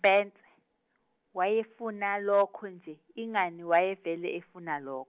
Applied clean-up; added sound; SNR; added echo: none; none; none; none.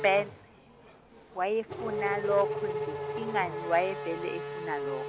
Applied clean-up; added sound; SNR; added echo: none; Race car, auto racing / Accelerating, revving, vroom; 4 dB; none.